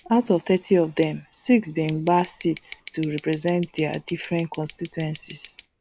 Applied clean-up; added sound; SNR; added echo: none; Scissors; 10 dB; none.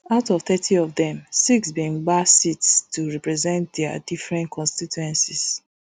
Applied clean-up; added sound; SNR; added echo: none; none; none; none.